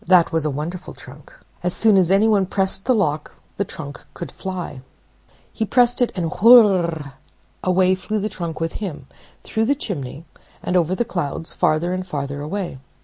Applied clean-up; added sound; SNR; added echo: none; none; none; none.